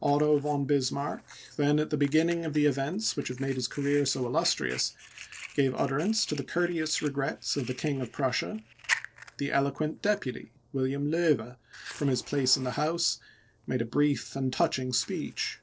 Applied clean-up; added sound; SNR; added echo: neural separator model SepFormer DNS4.